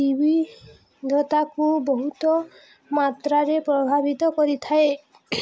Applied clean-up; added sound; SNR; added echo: none; none; none; none.